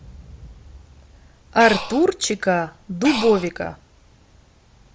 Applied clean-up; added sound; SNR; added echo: none; Breathing; 5 dB; none.